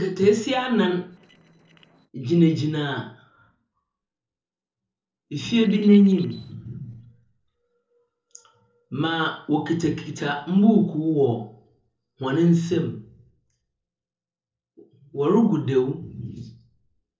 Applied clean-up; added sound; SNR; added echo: neural separator model SepFormer DNS4.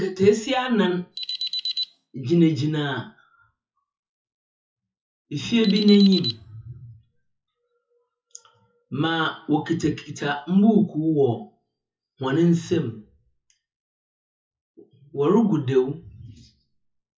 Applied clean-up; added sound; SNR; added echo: classical method WPE with log-MMSE.